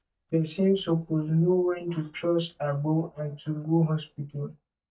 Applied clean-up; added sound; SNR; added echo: neural mask model DeepFilterNet 3.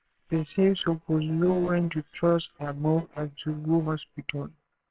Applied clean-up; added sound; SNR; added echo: neural separator model SepFormer WHAMR!.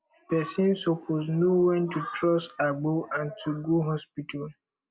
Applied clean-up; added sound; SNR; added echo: none; none; none; none.